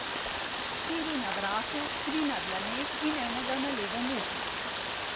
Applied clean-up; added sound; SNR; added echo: none; Rain; -4 dB; none.